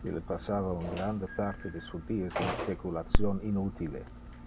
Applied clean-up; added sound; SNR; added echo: none; Telephone; -1 dB; none.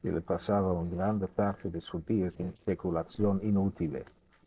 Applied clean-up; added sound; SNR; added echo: neural separator model SepFormer DNS4.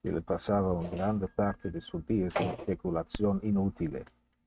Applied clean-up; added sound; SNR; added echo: neural mask model RNNoise.